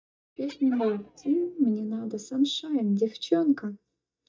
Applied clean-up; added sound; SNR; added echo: neural mask model DeepFilterNet 3.